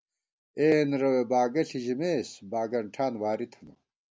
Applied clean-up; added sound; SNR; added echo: none; none; none; none.